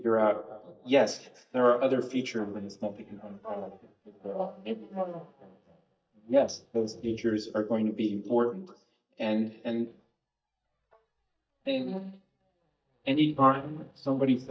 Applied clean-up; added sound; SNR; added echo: neural mask model DeepFilterNet 3.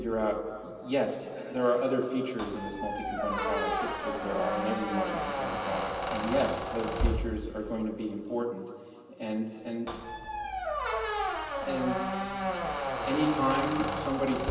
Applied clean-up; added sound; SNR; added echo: none; Squeak; 2 dB; reverberation time 2.4 s.